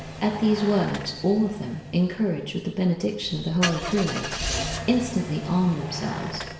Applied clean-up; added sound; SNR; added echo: none; Engine starting / Car; 8 dB; reverberation time 0.9 s.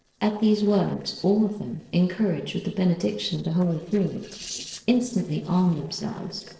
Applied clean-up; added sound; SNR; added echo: neural separator model SepFormer DNS4.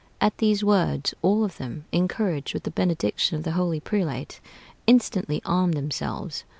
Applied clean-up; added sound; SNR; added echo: none; none; none; none.